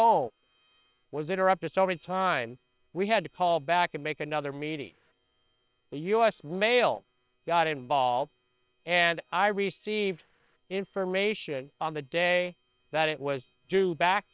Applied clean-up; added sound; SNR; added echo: neural separator model SepFormer WHAM!.